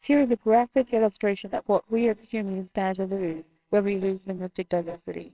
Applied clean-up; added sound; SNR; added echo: neural separator model SepFormer WHAMR!.